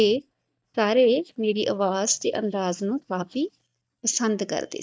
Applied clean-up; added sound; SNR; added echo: neural mask model DeepFilterNet 3.